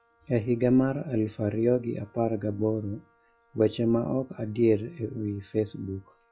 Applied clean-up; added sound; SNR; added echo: classical method log-MMSE.